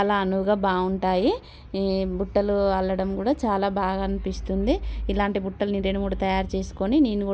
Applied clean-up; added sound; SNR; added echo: none; none; none; none.